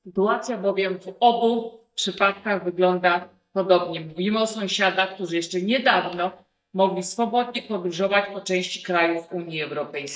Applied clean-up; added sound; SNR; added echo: neural mask model DeepFilterNet 3.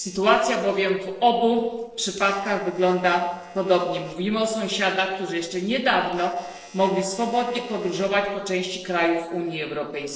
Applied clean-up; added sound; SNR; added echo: neural separator model SepFormer DNS4.